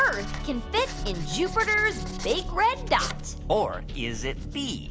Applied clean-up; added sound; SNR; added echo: none; Writing; 16 dB; none.